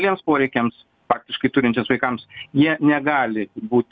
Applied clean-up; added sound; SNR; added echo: none; none; none; none.